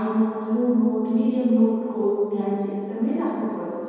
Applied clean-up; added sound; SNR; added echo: none; none; none; reverberation time 2.1 s.